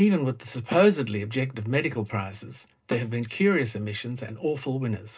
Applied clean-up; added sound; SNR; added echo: neural separator model SepFormer DNS4.